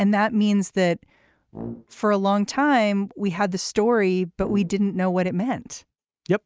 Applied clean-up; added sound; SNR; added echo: neural mask model RNNoise.